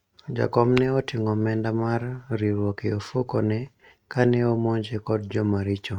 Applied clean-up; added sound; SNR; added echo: neural mask model RNNoise.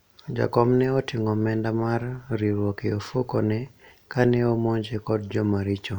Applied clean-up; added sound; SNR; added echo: none; none; none; none.